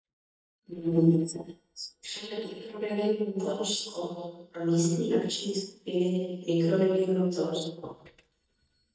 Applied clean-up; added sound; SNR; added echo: neural mask model DeepFilterNet 3.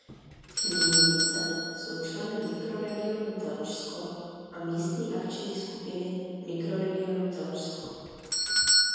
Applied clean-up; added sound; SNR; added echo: none; Doorbell; -3 dB; reverberation time 2.1 s.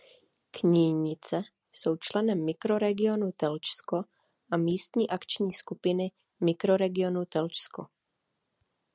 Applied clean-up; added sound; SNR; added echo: none; none; none; none.